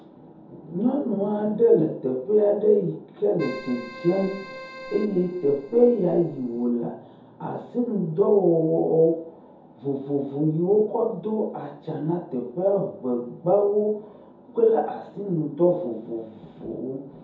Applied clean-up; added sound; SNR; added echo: none; Keyboard (musical); 17 dB; reverberation time 0.6 s.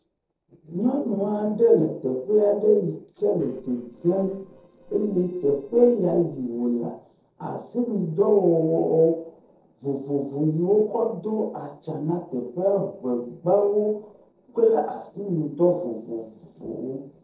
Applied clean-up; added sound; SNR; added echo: neural separator model SepFormer DNS4.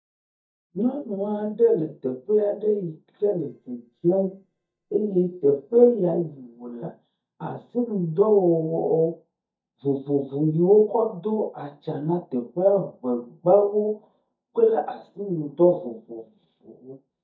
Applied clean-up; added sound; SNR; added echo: neural mask model DeepFilterNet 3.